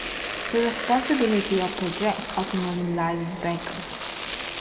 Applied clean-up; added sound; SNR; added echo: none; Domestic sounds, home sounds; 6 dB; reverberation time 2.5 s.